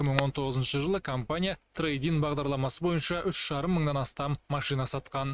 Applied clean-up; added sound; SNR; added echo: neural mask model RNNoise.